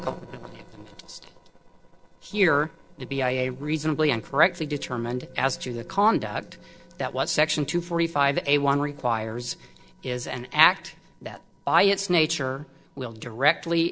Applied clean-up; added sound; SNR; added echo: neural separator model SepFormer DNS4.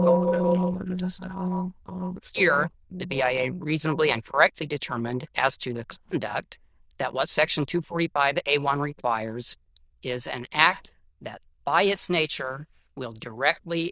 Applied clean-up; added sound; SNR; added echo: neural diffusion model UNIVERSE++.